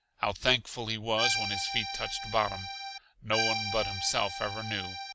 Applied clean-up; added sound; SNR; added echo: none; Accordion; 2 dB; none.